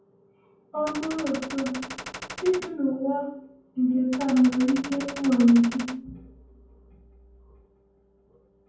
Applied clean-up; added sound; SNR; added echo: none; Gunshot, gunfire; 11 dB; reverberation time 0.9 s.